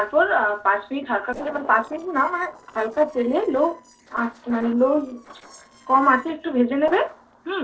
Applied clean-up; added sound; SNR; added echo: neural separator model SepFormer DNS4.